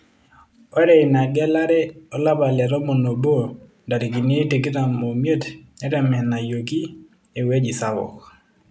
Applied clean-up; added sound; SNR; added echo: none; none; none; none.